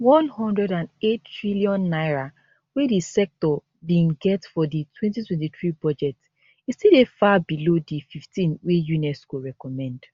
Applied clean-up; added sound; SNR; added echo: none; none; none; none.